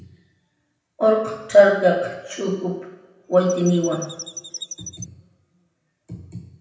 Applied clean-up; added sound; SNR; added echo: none; Chirp, tweet; 14 dB; reverberation time 0.9 s.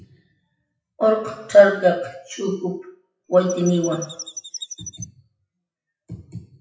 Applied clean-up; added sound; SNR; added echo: classical method WPE with log-MMSE.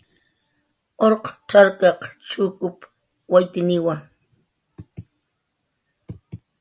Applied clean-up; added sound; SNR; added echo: none; none; none; none.